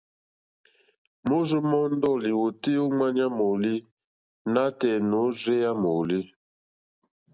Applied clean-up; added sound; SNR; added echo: none; none; none; none.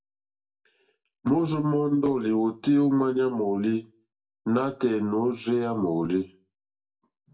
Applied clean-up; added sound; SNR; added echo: none; none; none; reverberation time 0.2 s.